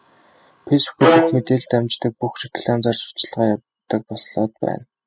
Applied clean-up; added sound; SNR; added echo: classical method spectral subtraction.